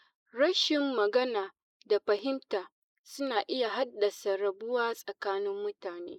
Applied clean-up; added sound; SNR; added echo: neural mask model Resemble Enhance denoiser.